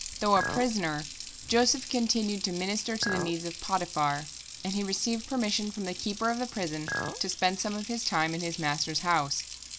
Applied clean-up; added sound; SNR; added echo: none; Chink, clink + Water tap, faucet; 9 dB; none.